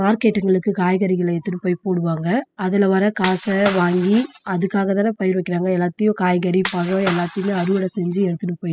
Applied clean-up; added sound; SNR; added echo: classical method spectral subtraction.